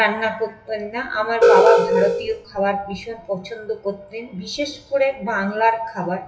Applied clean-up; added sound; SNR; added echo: classical method WPE with log-MMSE.